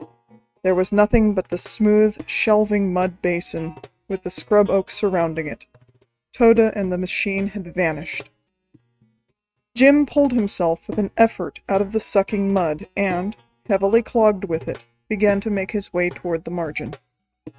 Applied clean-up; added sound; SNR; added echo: neural mask model RNNoise.